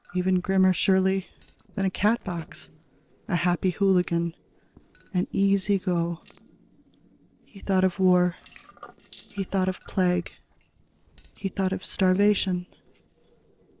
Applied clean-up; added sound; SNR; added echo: neural separator model SepFormer DNS4.